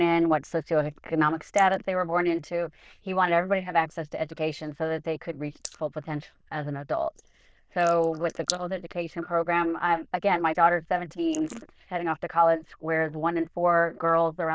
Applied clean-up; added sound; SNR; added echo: neural diffusion model UNIVERSE++.